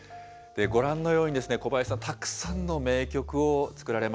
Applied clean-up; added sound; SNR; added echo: none; none; none; none.